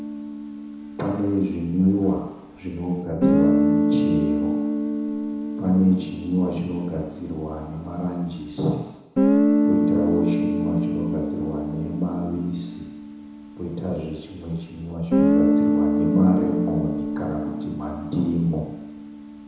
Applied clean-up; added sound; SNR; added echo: none; Guitar; -2 dB; reverberation time 1.0 s.